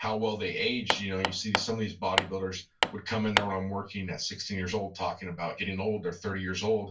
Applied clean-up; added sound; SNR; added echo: none; Hammer; 1 dB; reverberation time 0.2 s.